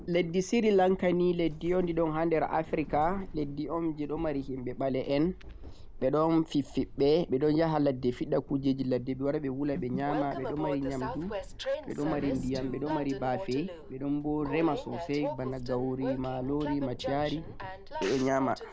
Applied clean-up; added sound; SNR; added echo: none; Train; 10 dB; none.